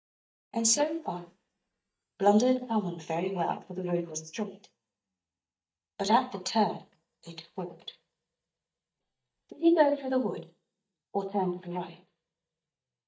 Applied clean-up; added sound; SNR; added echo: neural mask model DeepFilterNet 3.